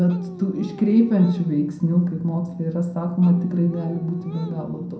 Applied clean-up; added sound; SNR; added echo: none; Dog; 18 dB; reverberation time 0.6 s.